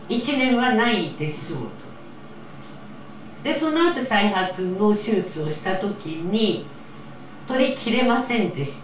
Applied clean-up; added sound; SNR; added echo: none; none; none; reverberation time 0.3 s.